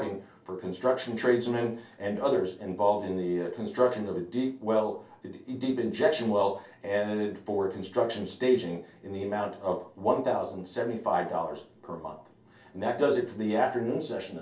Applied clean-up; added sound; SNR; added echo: none; none; none; reverberation time 0.3 s.